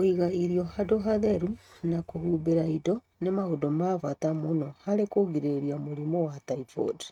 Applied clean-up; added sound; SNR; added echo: neural mask model RNNoise.